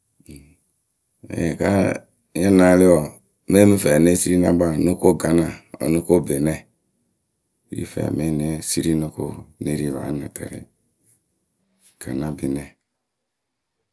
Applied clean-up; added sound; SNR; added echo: none; none; none; none.